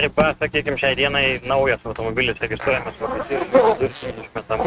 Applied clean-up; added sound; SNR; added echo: neural mask model RNNoise.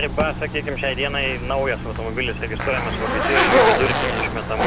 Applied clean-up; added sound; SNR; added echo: none; Zipper (clothing); -3 dB; none.